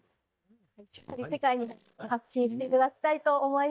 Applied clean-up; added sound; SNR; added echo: neural mask model DeepFilterNet 3.